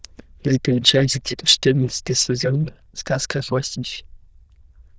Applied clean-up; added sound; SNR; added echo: neural diffusion model UNIVERSE++.